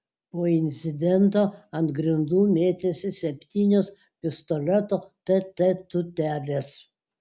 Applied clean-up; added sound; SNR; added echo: none; none; none; none.